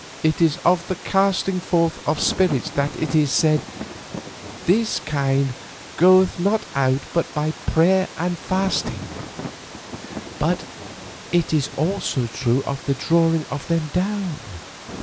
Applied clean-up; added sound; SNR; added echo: none; Water + Thunder; 14 dB; none.